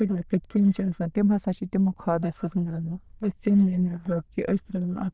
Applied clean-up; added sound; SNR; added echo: neural diffusion model UNIVERSE++.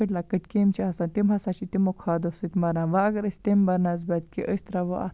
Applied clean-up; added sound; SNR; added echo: none; none; none; none.